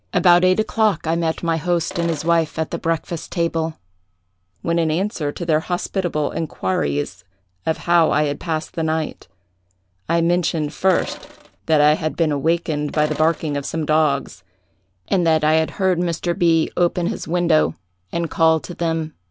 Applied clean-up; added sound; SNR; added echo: none; Sink (filling or washing); 16 dB; none.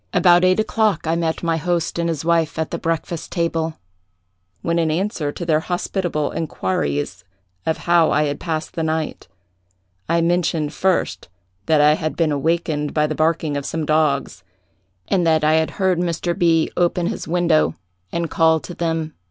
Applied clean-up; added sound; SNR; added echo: none; none; none; none.